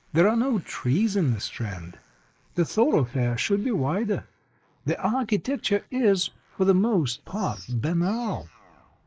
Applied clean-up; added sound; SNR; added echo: neural mask model Resemble Enhance denoiser.